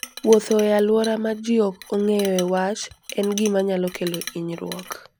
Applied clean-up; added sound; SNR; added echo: none; Chink, clink; 16 dB; none.